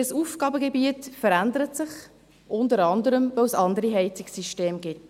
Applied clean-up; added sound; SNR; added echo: none; none; none; none.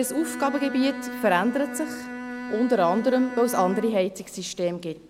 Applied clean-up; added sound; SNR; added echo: none; Bowed string instrument; 10 dB; none.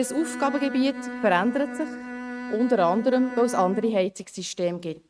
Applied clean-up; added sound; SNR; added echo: neural mask model RNNoise.